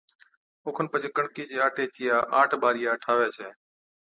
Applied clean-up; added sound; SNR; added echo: none; none; none; none.